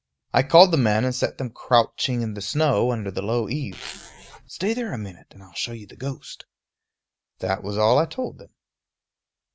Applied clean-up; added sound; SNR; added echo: none; Zipper (clothing); 16 dB; none.